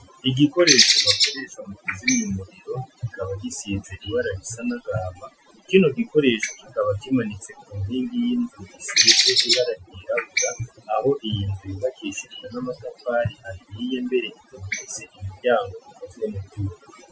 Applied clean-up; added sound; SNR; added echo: classical method Wiener filter.